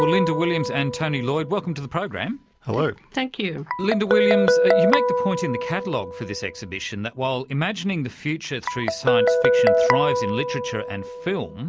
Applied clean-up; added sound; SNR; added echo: none; Guitar; -2 dB; none.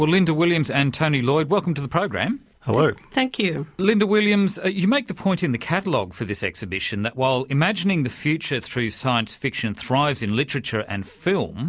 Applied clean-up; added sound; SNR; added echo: none; none; none; none.